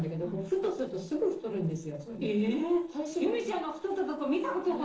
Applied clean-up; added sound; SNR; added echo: neural separator model SepFormer DNS4.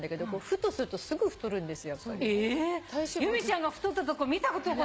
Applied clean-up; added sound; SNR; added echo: none; none; none; none.